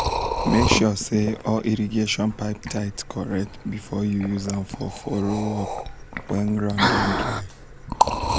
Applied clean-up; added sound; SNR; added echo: none; Liquid; 2 dB; none.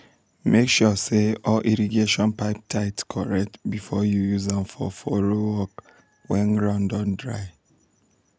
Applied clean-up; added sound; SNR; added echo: none; none; none; none.